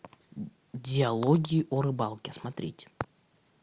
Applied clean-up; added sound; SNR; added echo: none; none; none; none.